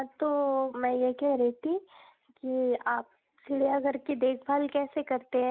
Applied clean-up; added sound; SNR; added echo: none; none; none; none.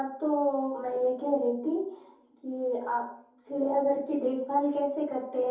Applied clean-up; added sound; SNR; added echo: none; none; none; reverberation time 0.6 s.